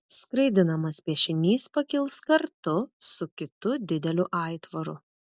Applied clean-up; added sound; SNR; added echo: none; none; none; none.